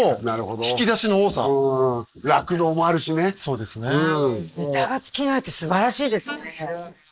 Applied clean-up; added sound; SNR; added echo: neural mask model Resemble Enhance denoiser.